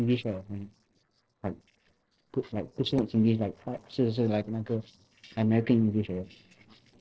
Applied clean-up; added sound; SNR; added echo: neural separator model SepFormer DNS4.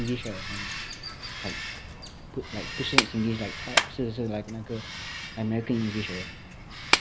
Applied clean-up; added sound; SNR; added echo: none; Bird vocalization, bird call, bird song + Clapping; -1 dB; none.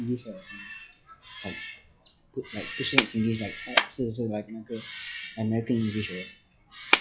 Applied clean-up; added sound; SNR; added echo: classical method log-MMSE.